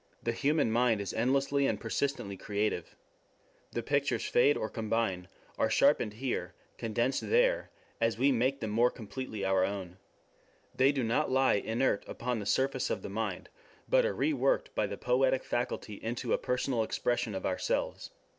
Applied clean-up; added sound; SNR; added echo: none; none; none; none.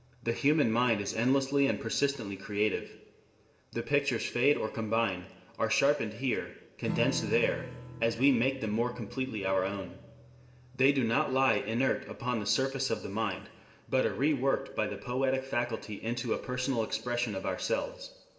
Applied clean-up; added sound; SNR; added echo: none; Strum; 17 dB; reverberation time 1.1 s.